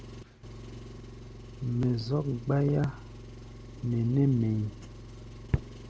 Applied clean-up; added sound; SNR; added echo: none; Engine; 14 dB; none.